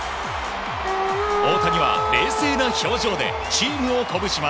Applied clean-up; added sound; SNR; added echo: none; Wind instrument, woodwind instrument; 2 dB; none.